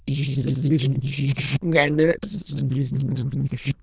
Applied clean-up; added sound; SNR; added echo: neural diffusion model UNIVERSE++.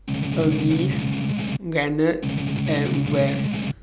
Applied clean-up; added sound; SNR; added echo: none; Strum; -1 dB; none.